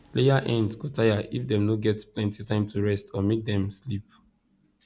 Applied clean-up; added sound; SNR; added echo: none; none; none; none.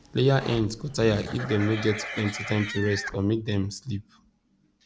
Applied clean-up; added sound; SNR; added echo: none; Livestock, farm animals, working animals; 9 dB; none.